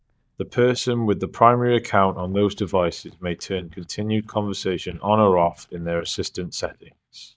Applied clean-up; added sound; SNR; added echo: neural mask model DeepFilterNet 3.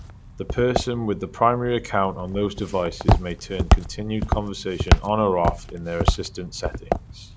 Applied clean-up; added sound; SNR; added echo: none; Walk, footsteps; -1 dB; none.